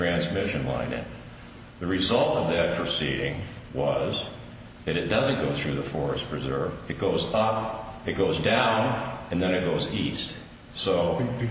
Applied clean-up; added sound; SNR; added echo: none; none; none; none.